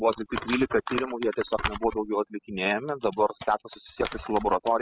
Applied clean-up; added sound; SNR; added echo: classical method spectral subtraction.